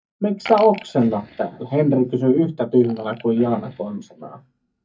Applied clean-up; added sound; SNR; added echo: neural mask model DeepFilterNet 3.